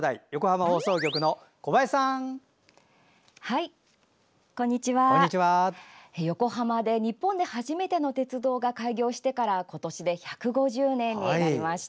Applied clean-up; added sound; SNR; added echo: none; none; none; none.